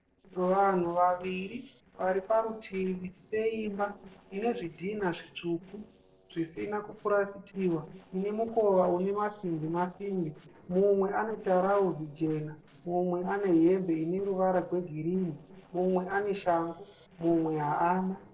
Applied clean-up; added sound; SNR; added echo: neural separator model SepFormer DNS4.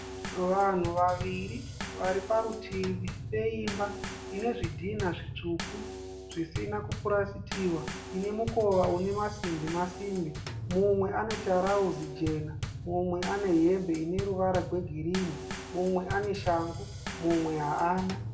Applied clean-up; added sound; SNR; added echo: none; Bass drum / Snare drum / Drum kit; 8 dB; reverberation time 0.5 s.